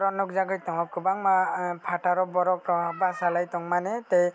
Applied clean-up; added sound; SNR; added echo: none; none; none; none.